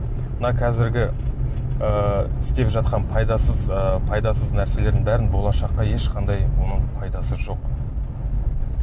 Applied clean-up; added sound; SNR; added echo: none; none; none; none.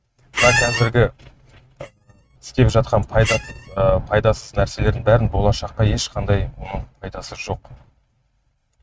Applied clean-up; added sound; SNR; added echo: neural mask model RNNoise.